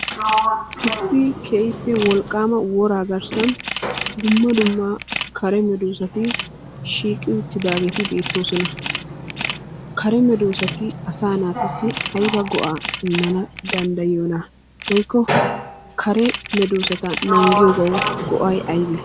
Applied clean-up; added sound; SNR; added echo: none; Camera + Sliding door; 5 dB; none.